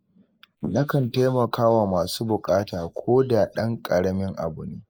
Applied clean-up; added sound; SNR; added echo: neural mask model Resemble Enhance denoiser.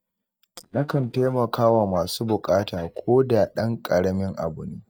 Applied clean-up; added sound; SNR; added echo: neural mask model DeepFilterNet 3.